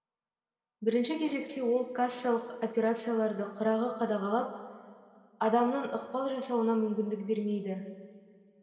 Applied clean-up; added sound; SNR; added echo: none; none; none; reverberation time 3.0 s.